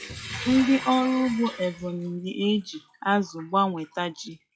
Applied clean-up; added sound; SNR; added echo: classical method log-MMSE.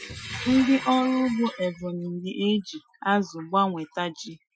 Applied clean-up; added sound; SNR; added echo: classical method Wiener filter.